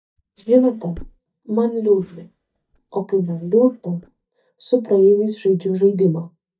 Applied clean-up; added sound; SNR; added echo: neural mask model DeepFilterNet 3.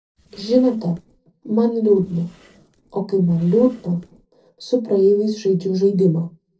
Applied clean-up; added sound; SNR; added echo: neural separator model SepFormer DNS4.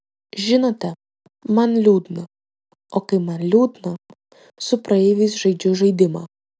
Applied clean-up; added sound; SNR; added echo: none; none; none; none.